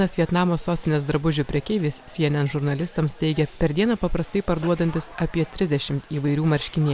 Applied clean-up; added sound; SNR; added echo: none; none; none; none.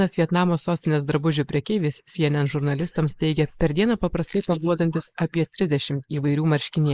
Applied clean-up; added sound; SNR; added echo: neural mask model Resemble Enhance denoiser.